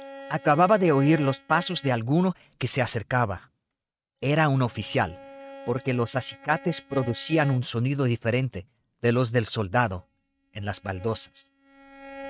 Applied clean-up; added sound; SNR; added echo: neural mask model RNNoise.